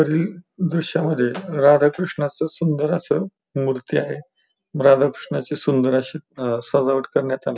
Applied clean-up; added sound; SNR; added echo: none; none; none; none.